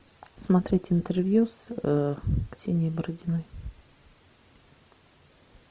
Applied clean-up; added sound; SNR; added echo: none; none; none; none.